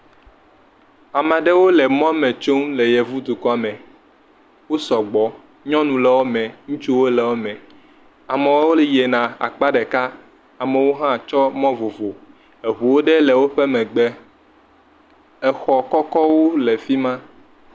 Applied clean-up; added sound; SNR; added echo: none; none; none; none.